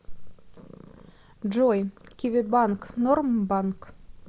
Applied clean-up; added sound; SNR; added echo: none; none; none; none.